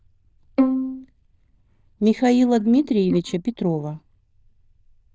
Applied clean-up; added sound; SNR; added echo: neural diffusion model UNIVERSE++.